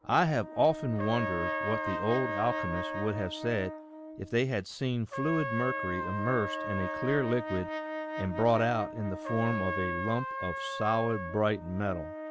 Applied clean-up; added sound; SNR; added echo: none; Brass instrument + Trumpet; 5 dB; none.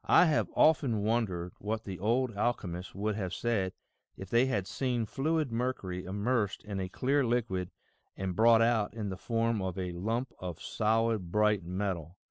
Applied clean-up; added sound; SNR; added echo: none; none; none; none.